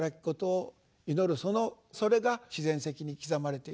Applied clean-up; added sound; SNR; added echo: none; none; none; none.